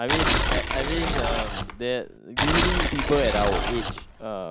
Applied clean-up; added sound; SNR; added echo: none; Tearing; -4 dB; none.